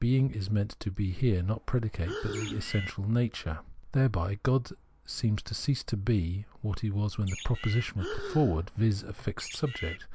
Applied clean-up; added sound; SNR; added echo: none; Breathing + Bird; 12 dB; none.